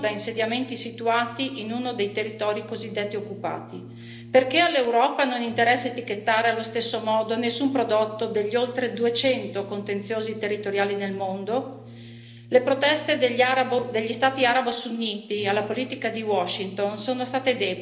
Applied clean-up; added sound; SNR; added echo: none; Brass instrument; 18 dB; reverberation time 0.8 s.